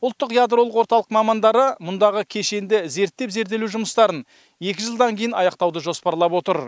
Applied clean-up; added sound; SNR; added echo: none; none; none; none.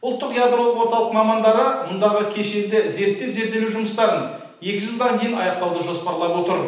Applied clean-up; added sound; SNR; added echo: none; none; none; reverberation time 0.9 s.